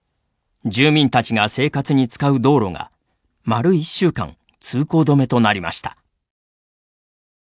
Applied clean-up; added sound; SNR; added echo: none; none; none; none.